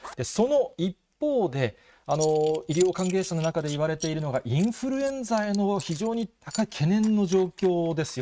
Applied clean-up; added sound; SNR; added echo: neural mask model RNNoise.